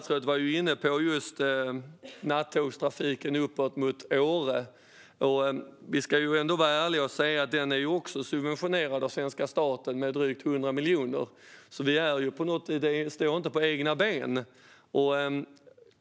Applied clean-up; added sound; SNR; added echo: none; none; none; none.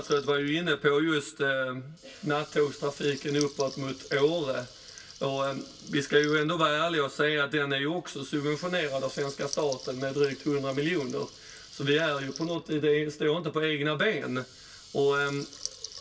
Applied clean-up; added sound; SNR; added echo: none; Water tap, faucet / Liquid; 19 dB; reverberation time 0.2 s.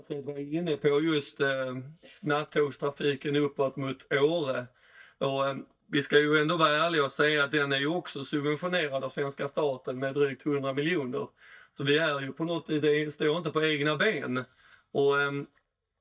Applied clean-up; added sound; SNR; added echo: neural mask model DeepFilterNet 3.